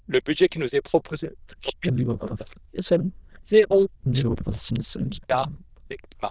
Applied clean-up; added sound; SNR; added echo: neural diffusion model UNIVERSE++.